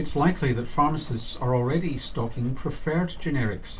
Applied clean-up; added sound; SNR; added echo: none; Rain; 7 dB; reverberation time 0.2 s.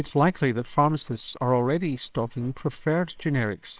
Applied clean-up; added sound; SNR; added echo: neural separator model SepFormer WHAMR!.